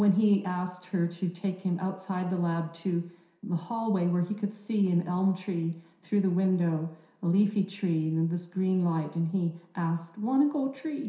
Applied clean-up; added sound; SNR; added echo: none; none; none; reverberation time 0.7 s.